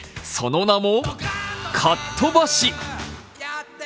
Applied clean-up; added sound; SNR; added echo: none; none; none; none.